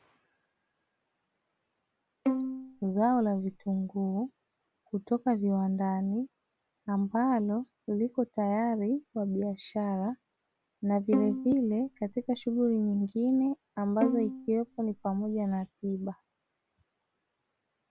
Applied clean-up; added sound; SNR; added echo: none; Bowed string instrument; 5 dB; none.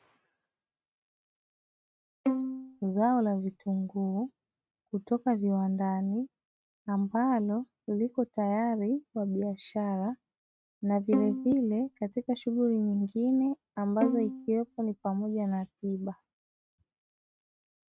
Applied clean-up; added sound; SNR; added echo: neural mask model RNNoise.